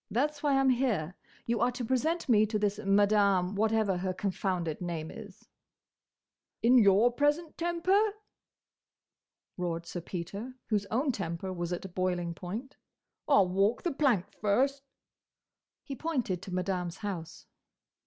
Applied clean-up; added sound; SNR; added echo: none; none; none; none.